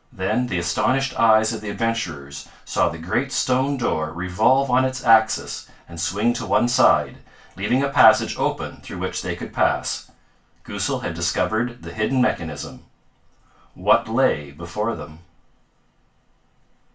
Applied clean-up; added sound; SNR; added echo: none; none; none; reverberation time 0.2 s.